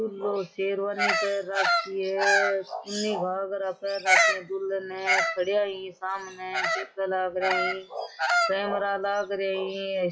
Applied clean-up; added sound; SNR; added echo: classical method WPE with log-MMSE.